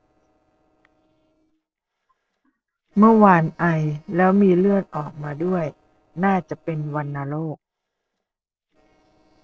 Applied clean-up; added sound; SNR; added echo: neural separator model SepFormer DNS4.